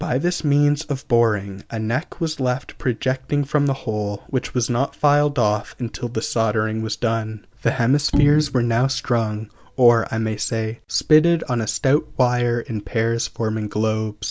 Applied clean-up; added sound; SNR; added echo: none; Bowed string instrument; 4 dB; none.